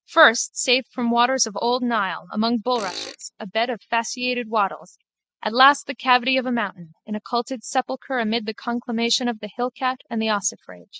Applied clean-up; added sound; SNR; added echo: classical method spectral subtraction.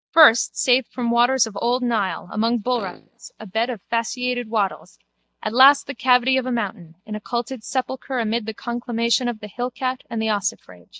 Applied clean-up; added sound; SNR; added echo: neural mask model DeepFilterNet 3.